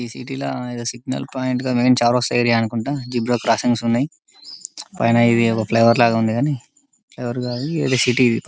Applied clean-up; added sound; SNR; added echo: none; none; none; none.